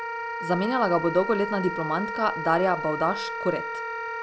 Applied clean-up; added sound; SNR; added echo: none; Wind instrument, woodwind instrument; 5 dB; none.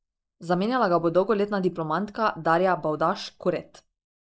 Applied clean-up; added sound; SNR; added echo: neural mask model Resemble Enhance denoiser.